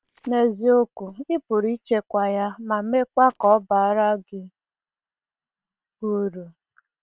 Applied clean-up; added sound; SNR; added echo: neural separator model SepFormer WHAM!.